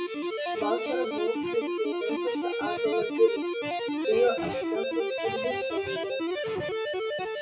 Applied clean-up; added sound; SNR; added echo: classical method WPE with log-MMSE.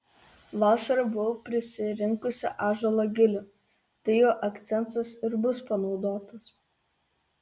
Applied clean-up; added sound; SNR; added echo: none; none; none; none.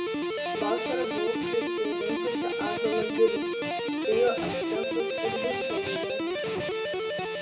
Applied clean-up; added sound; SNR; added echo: none; Guitar; -2 dB; reverberation time 0.6 s.